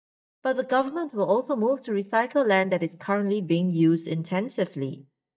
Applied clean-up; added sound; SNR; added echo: neural mask model DeepFilterNet 3.